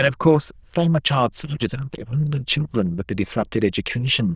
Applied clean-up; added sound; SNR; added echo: neural diffusion model UNIVERSE++.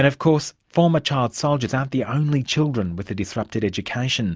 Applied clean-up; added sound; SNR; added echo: none; none; none; none.